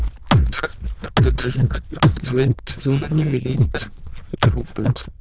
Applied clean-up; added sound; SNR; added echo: neural diffusion model UNIVERSE++.